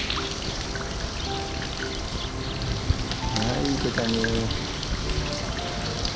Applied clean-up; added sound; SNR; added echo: none; Bird; -3 dB; none.